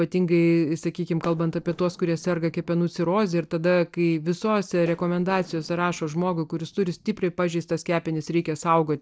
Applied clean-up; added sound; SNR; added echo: neural separator model SepFormer DNS4.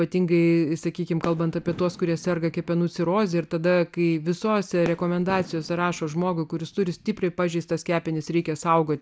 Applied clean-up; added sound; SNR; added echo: none; Fireworks; 18 dB; none.